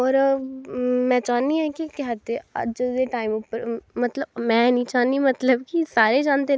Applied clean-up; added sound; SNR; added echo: none; none; none; none.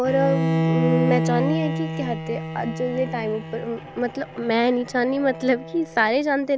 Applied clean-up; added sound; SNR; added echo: none; Bowed string instrument; 3 dB; none.